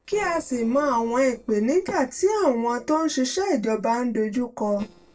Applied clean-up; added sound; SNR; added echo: neural separator model SepFormer DNS4.